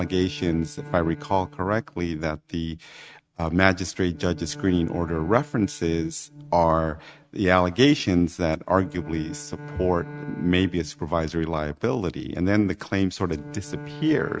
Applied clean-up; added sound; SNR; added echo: neural mask model RNNoise.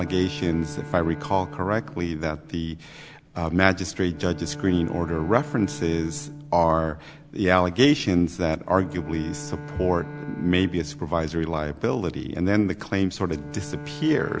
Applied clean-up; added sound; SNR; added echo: none; Bowed string instrument; 15 dB; none.